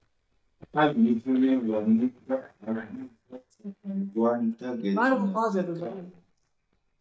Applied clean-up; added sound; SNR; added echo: neural mask model DeepFilterNet 3.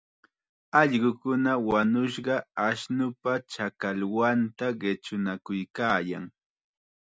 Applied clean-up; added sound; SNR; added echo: none; none; none; none.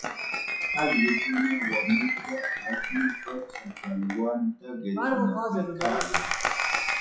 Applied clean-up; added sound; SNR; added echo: classical method WPE with log-MMSE.